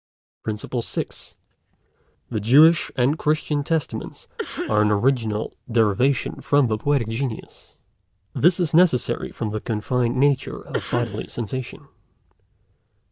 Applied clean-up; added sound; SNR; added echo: neural mask model DeepFilterNet 3.